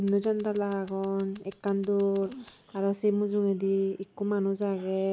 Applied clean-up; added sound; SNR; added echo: none; Scissors; 18 dB; none.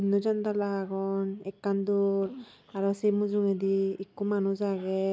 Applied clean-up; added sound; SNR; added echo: none; none; none; none.